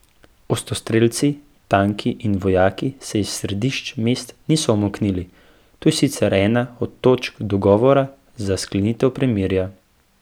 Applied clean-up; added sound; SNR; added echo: none; none; none; none.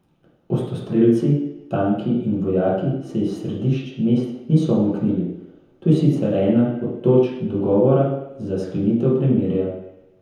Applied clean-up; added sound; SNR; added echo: none; none; none; reverberation time 0.9 s.